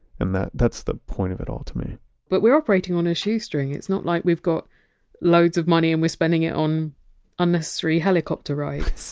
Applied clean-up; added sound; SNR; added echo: none; none; none; none.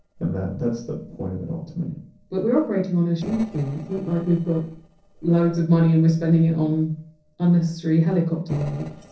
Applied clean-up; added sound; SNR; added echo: neural separator model SepFormer DNS4.